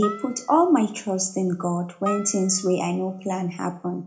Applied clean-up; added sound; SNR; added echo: none; Harp; 15 dB; reverberation time 0.3 s.